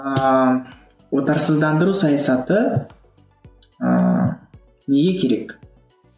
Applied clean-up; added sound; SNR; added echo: none; none; none; none.